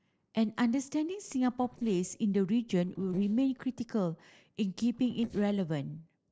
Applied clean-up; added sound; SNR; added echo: neural separator model SepFormer DNS4.